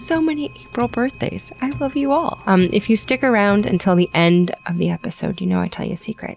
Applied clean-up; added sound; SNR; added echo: none; Clock; 20 dB; none.